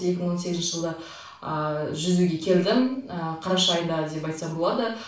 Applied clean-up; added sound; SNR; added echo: none; none; none; reverberation time 0.4 s.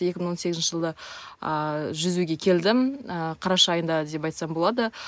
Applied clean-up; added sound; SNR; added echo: none; none; none; none.